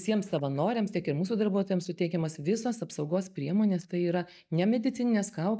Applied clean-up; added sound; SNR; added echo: neural mask model DeepFilterNet 3.